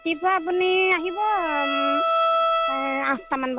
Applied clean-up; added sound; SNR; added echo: none; Bowed string instrument; 1 dB; none.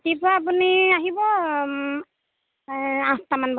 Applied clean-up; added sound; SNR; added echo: none; none; none; none.